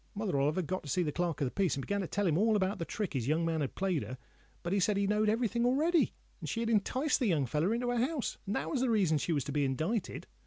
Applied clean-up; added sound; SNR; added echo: none; none; none; none.